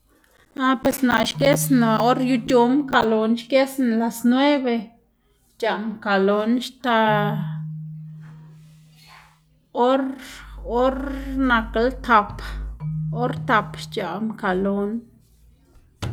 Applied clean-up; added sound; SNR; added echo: none; Keyboard (musical); 14 dB; none.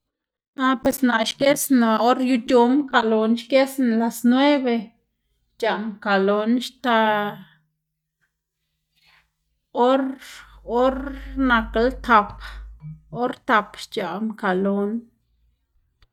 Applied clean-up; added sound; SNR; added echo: neural mask model DeepFilterNet 3.